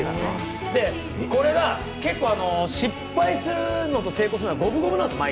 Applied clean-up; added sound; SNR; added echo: none; none; none; none.